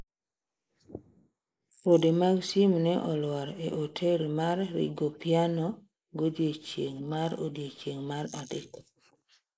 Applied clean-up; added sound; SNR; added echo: neural mask model Resemble Enhance denoiser.